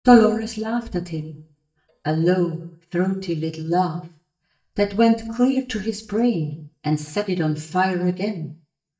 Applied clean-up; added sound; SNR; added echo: neural mask model DeepFilterNet 3.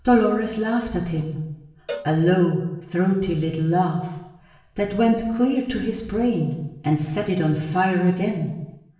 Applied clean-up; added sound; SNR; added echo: none; Cowbell; 17 dB; reverberation time 0.9 s.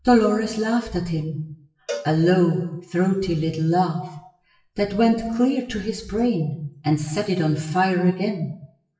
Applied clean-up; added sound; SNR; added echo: classical method WPE with log-MMSE.